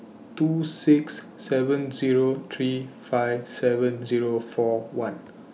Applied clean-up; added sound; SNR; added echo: none; none; none; none.